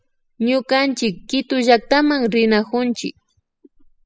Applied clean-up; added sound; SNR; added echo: classical method spectral subtraction.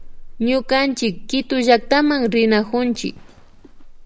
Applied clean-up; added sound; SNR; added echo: none; Livestock, farm animals, working animals; 15 dB; none.